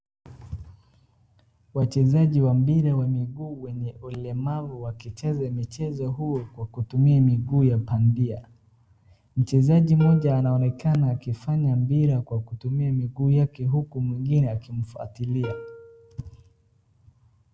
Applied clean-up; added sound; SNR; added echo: none; Plucked string instrument; 18 dB; none.